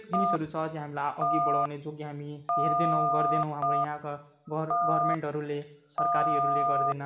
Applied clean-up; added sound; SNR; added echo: none; Telephone; -5 dB; reverberation time 0.7 s.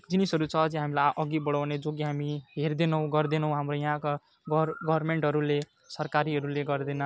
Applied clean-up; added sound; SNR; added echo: none; none; none; none.